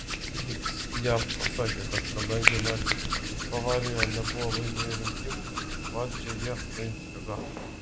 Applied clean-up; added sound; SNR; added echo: none; Hands; -3 dB; none.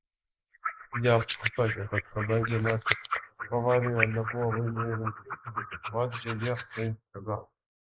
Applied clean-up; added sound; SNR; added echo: neural mask model Resemble Enhance denoiser.